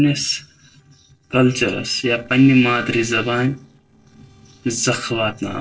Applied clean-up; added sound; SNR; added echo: neural separator model SepFormer DNS4.